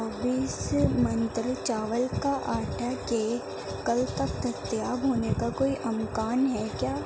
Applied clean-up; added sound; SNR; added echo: none; none; none; none.